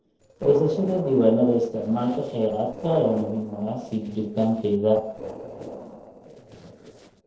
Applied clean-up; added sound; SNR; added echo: neural separator model SepFormer DNS4.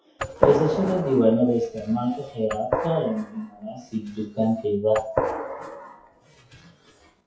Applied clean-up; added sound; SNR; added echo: classical method WPE with log-MMSE.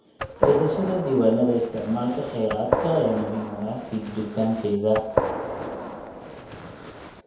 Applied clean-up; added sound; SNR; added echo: none; Gunshot, gunfire; 5 dB; reverberation time 0.8 s.